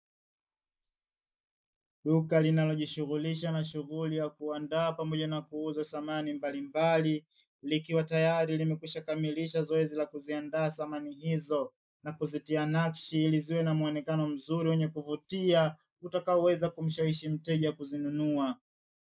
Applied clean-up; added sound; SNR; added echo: neural mask model Resemble Enhance denoiser.